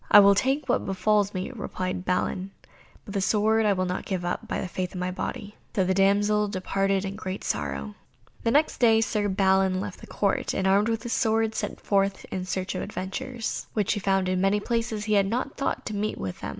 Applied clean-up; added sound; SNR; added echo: none; none; none; none.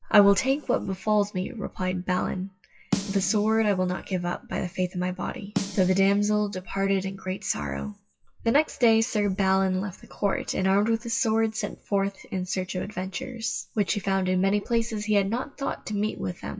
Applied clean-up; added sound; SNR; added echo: classical method WPE with log-MMSE.